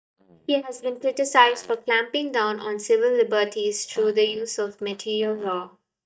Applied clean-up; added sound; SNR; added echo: neural mask model DeepFilterNet 3.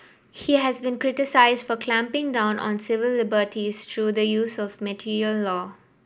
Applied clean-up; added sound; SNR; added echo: none; none; none; none.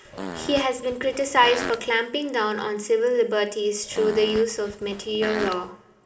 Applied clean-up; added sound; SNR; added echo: none; Fart; 11 dB; reverberation time 2.0 s.